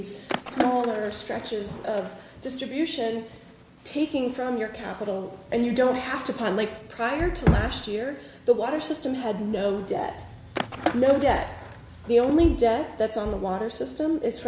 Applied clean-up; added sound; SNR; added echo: none; Skateboard; 8 dB; none.